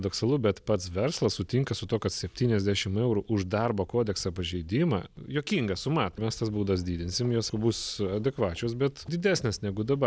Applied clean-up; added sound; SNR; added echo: none; none; none; none.